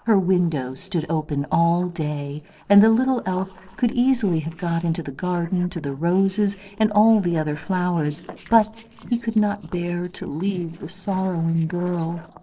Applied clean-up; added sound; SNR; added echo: neural separator model SepFormer DNS4.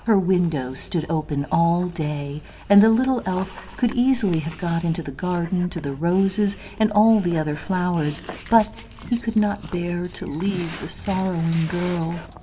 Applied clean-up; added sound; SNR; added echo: none; Dog; 18 dB; reverberation time 0.4 s.